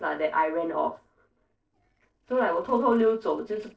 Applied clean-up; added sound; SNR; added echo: neural separator model SepFormer DNS4.